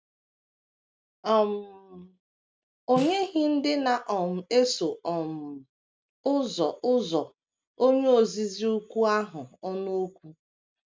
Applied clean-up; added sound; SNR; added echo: none; Snare drum; 15 dB; none.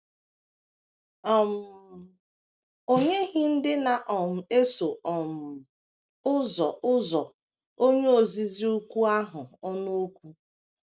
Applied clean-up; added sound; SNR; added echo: neural separator model SepFormer DNS4.